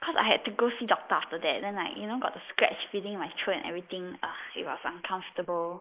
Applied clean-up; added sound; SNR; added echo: neural mask model Resemble Enhance denoiser.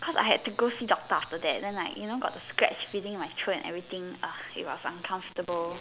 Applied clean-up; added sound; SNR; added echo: none; none; none; none.